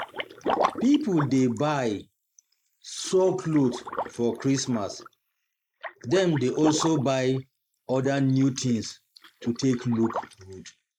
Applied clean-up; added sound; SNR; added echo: neural mask model Resemble Enhance denoiser.